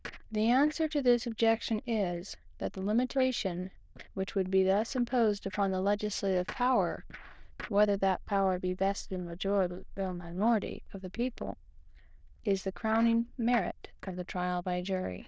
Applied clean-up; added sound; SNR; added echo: neural diffusion model UNIVERSE++.